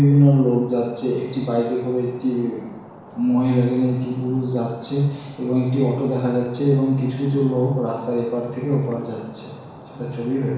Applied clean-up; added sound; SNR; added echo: none; Stream; 20 dB; reverberation time 1.1 s.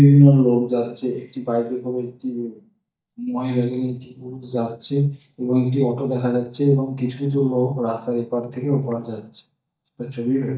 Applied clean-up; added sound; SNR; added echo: neural mask model DeepFilterNet 3.